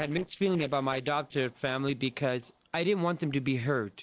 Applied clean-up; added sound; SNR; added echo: neural separator model SepFormer DNS4.